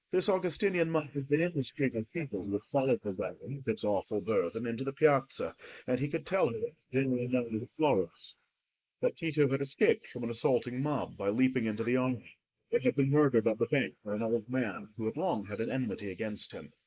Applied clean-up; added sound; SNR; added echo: neural mask model Resemble Enhance denoiser.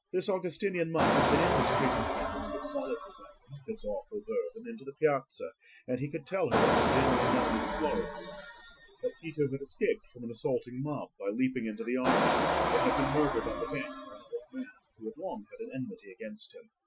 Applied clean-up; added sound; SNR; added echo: classical method Wiener filter.